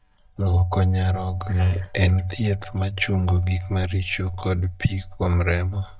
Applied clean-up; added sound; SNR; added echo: neural mask model DeepFilterNet 3.